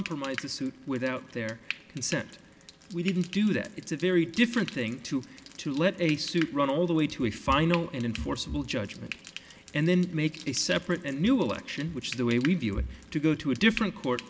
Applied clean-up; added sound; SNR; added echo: none; Frying (food); 17 dB; none.